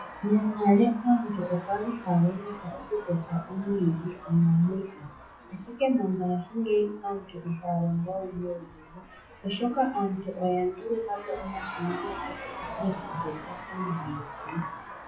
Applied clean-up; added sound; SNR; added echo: classical method WPE with log-MMSE.